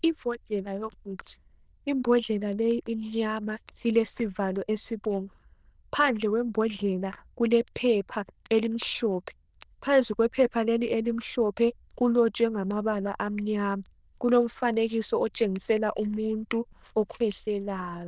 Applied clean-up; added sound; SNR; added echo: neural diffusion model UNIVERSE++.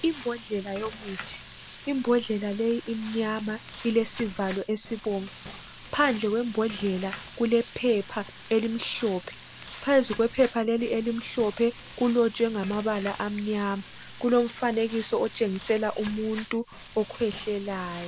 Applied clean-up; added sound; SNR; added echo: none; Frying (food); 16 dB; none.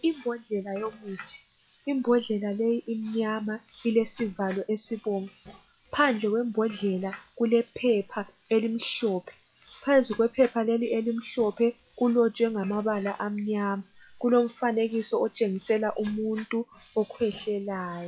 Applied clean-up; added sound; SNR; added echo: classical method log-MMSE.